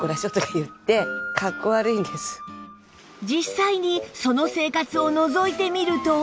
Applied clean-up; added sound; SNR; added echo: none; none; none; none.